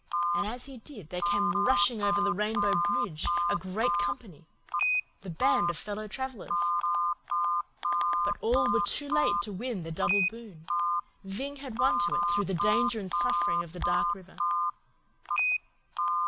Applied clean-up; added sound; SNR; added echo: none; Telephone; -4 dB; none.